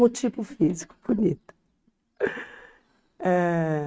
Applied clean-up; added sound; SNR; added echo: neural mask model RNNoise.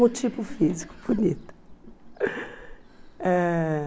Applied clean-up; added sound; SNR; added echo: none; Ocean; 18 dB; none.